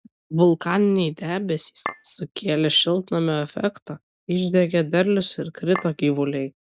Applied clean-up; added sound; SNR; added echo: none; Chink, clink; 11 dB; none.